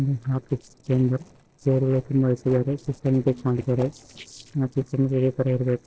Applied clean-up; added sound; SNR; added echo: neural separator model SepFormer DNS4.